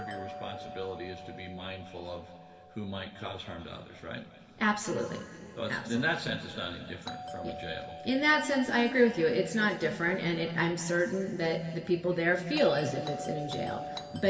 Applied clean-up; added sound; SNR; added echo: none; Doorbell; 15 dB; reverberation time 2.5 s.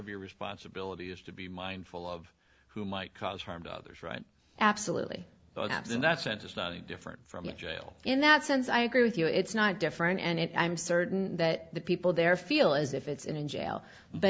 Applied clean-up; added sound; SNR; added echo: none; none; none; none.